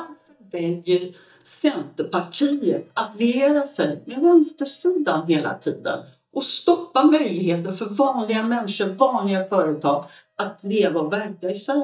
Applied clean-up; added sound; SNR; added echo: neural mask model DeepFilterNet 3.